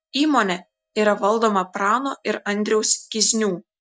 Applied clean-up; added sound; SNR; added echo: neural mask model DeepFilterNet 3.